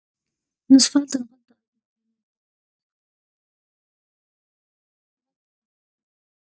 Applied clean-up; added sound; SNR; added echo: neural mask model DeepFilterNet 3.